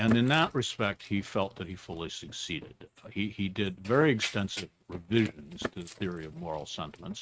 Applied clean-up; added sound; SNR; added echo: neural mask model RNNoise.